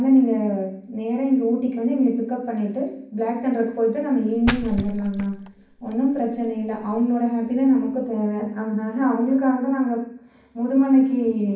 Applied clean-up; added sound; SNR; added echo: none; Splash, splatter; 11 dB; reverberation time 0.6 s.